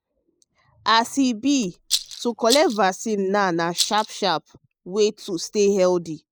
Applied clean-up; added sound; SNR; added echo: neural mask model Resemble Enhance denoiser.